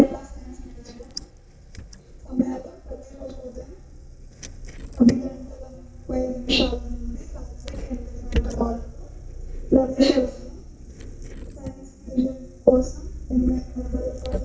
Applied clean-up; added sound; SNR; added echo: neural mask model DeepFilterNet 3.